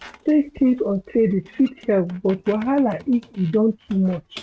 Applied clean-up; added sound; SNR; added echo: neural mask model RNNoise.